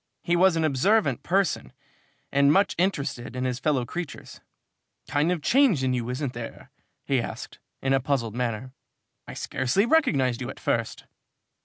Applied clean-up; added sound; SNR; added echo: none; none; none; none.